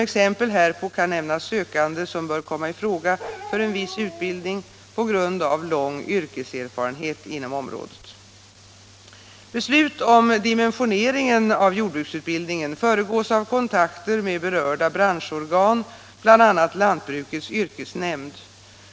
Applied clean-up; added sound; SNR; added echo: none; Bark; 17 dB; none.